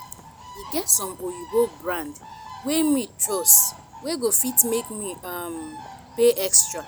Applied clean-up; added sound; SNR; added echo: none; Bird; 18 dB; none.